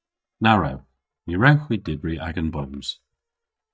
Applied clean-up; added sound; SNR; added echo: neural mask model DeepFilterNet 3.